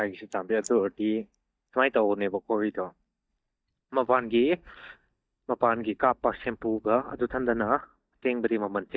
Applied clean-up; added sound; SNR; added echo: neural mask model DeepFilterNet 3.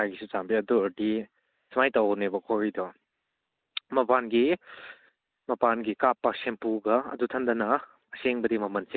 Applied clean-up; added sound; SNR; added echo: none; none; none; none.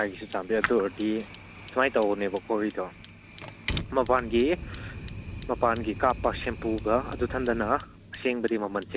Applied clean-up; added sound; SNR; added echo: none; Fire; 9 dB; none.